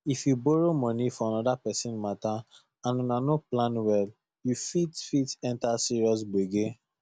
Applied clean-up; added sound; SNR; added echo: none; none; none; none.